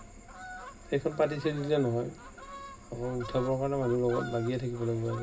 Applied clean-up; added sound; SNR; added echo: none; Fowl; 14 dB; reverberation time 0.4 s.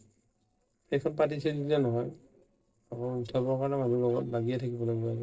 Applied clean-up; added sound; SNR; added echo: neural separator model SepFormer DNS4.